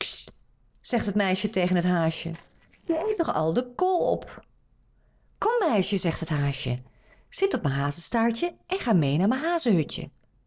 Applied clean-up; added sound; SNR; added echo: neural separator model SepFormer DNS4.